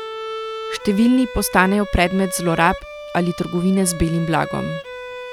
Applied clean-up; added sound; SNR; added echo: none; Bowed string instrument; 11 dB; none.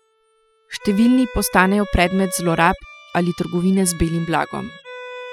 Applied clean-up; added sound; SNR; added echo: classical method spectral subtraction.